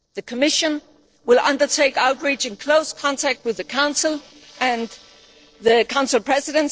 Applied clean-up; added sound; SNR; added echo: neural separator model SepFormer DNS4.